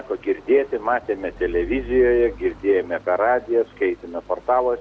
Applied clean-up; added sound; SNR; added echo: none; Stream; 19 dB; none.